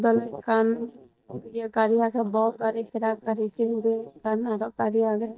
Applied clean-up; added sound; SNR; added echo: neural mask model DeepFilterNet 3.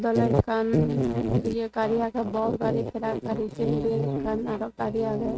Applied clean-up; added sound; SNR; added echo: neural mask model RNNoise.